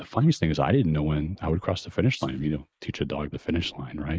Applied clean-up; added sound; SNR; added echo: neural mask model Resemble Enhance denoiser.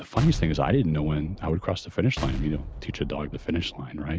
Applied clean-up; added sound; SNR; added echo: none; Explosion; 9 dB; none.